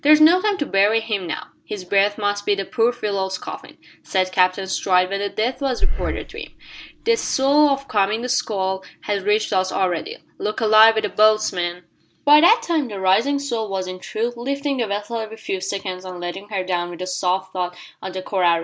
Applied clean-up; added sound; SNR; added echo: none; Breathing; 1 dB; none.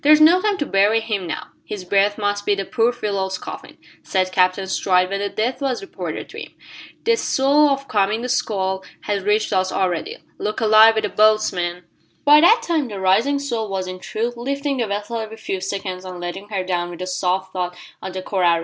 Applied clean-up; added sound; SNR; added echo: none; none; none; none.